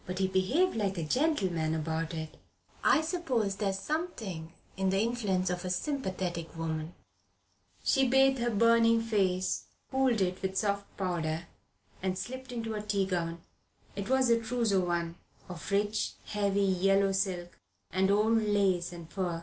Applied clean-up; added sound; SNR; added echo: none; none; none; none.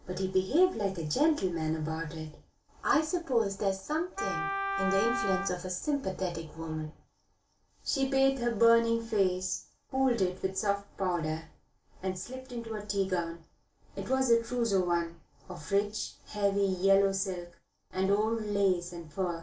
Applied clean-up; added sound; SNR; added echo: none; Wind instrument, woodwind instrument; 5 dB; reverberation time 0.2 s.